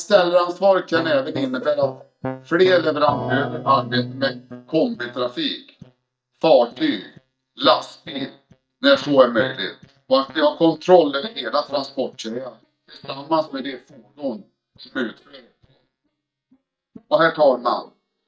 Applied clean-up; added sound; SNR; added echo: neural mask model DeepFilterNet 3.